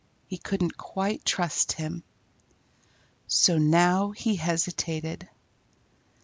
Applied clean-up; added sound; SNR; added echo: none; none; none; none.